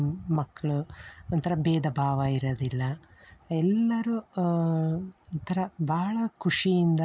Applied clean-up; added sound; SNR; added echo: none; none; none; none.